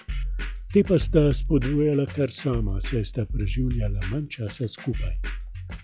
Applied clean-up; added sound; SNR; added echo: classical method log-MMSE.